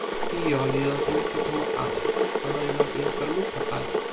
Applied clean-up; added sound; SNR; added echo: none; Boiling / Water; -3 dB; reverberation time 0.2 s.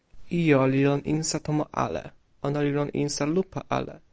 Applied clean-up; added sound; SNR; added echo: none; none; none; none.